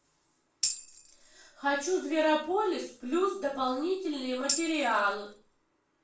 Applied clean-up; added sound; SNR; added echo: none; Tambourine; 6 dB; reverberation time 0.3 s.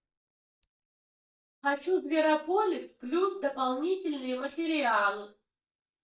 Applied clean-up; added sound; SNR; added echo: neural mask model DeepFilterNet 3.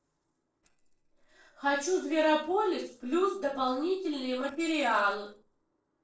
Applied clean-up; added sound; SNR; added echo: neural separator model SepFormer DNS4.